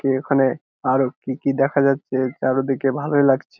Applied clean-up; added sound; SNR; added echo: none; none; none; none.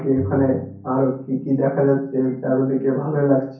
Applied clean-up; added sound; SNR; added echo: none; Bowed string instrument; 17 dB; reverberation time 0.6 s.